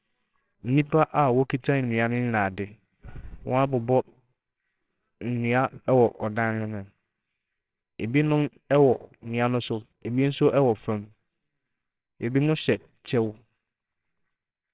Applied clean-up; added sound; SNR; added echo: neural separator model SepFormer WHAMR!.